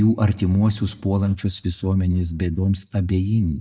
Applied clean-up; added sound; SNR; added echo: neural mask model DeepFilterNet 3.